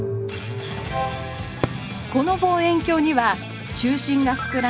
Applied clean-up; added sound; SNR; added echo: none; Fireworks; 13 dB; none.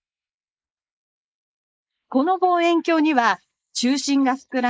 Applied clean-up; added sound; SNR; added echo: neural mask model Resemble Enhance denoiser.